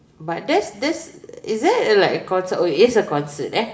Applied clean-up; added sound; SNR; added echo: none; none; none; reverberation time 0.6 s.